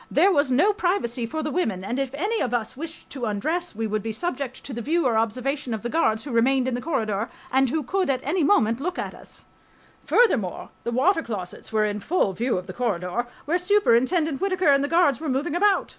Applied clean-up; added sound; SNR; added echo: none; none; none; none.